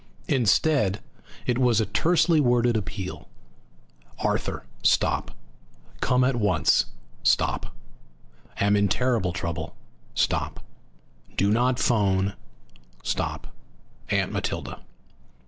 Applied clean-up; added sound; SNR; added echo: none; none; none; none.